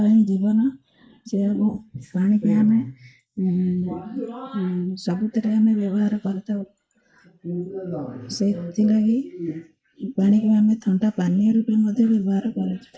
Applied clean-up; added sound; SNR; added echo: neural mask model Resemble Enhance denoiser.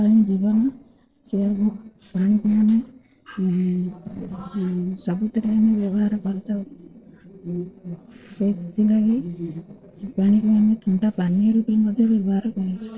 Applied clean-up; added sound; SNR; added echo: neural separator model SepFormer DNS4.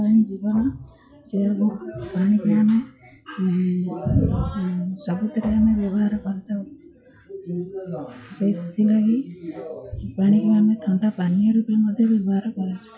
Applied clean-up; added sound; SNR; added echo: classical method log-MMSE.